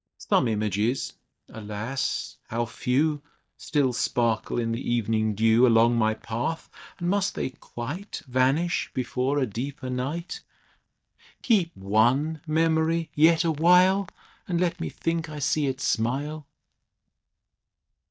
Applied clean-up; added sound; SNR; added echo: neural mask model DeepFilterNet 3.